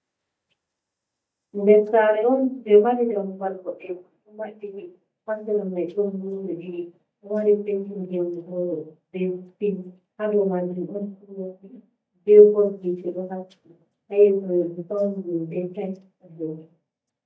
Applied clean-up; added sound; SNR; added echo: neural mask model DeepFilterNet 3.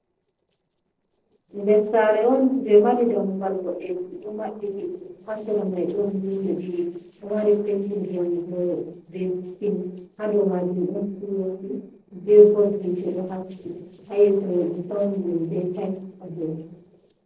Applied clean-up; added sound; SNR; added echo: neural separator model SepFormer DNS4.